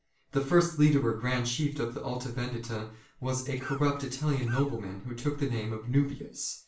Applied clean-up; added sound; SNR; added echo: none; Cough; 15 dB; reverberation time 0.3 s.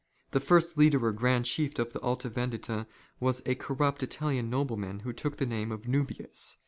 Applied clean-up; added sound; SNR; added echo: none; none; none; none.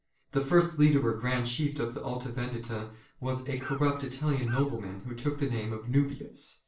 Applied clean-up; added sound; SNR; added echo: neural separator model SepFormer DNS4.